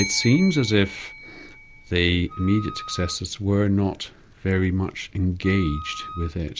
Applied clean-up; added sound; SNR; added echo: none; Bell + Wind instrument, woodwind instrument; 14 dB; none.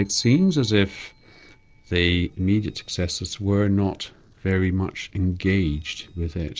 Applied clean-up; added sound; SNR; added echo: neural separator model SepFormer DNS4.